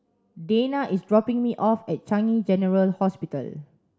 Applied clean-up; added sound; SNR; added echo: none; none; none; none.